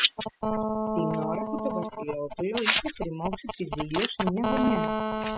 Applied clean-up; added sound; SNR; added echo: classical method spectral subtraction.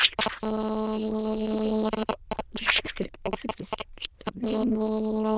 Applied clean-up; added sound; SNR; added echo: neural diffusion model UNIVERSE++.